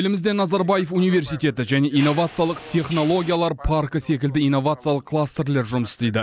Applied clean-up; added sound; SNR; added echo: none; Mechanisms; 19 dB; none.